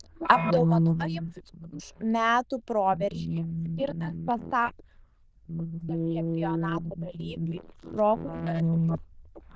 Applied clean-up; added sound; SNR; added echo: neural diffusion model UNIVERSE++.